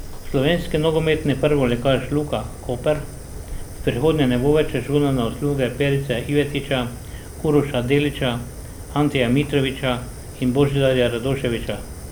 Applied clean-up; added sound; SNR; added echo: none; Fire; 12 dB; none.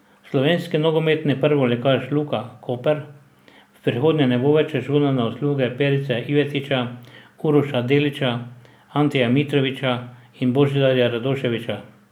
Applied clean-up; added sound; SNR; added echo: none; none; none; none.